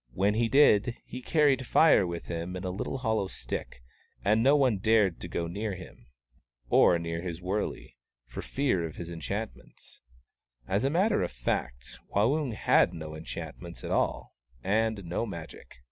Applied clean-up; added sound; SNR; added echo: none; none; none; none.